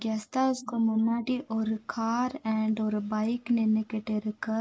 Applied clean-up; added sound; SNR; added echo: neural mask model Resemble Enhance denoiser.